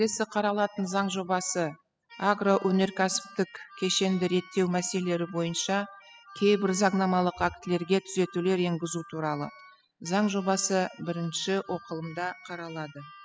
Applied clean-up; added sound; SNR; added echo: classical method spectral subtraction.